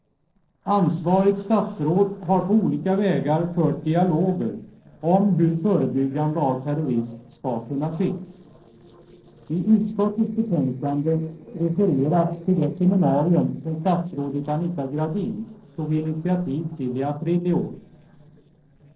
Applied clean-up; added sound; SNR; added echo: neural separator model SepFormer DNS4.